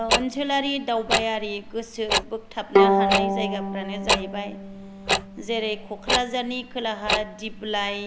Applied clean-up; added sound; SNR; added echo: none; Tick-tock + Bowed string instrument; -3 dB; none.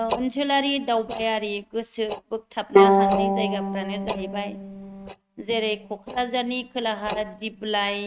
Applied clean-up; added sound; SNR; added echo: neural mask model RNNoise.